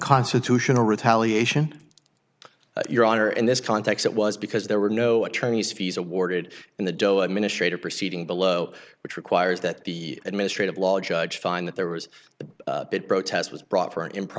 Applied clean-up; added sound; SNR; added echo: none; none; none; none.